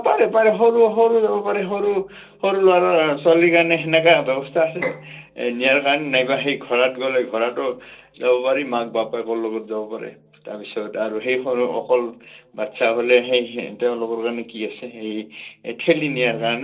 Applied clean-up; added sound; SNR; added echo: neural separator model SepFormer DNS4.